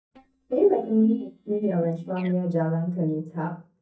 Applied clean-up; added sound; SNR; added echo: neural mask model DeepFilterNet 3.